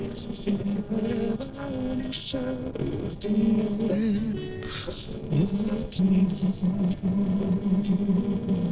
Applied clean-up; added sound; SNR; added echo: neural separator model SepFormer DNS4.